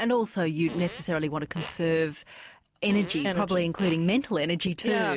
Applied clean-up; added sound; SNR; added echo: none; Fart; 15 dB; none.